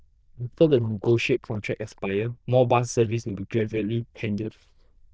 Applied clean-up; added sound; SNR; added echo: neural diffusion model UNIVERSE++.